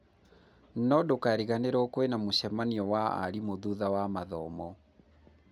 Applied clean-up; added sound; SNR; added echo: none; none; none; none.